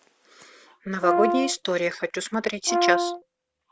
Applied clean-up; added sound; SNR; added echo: none; Brass instrument; -1 dB; none.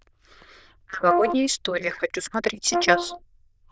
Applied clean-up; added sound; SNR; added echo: neural diffusion model UNIVERSE++.